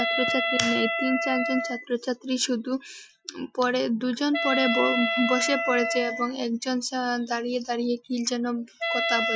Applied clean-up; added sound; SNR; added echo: classical method Wiener filter.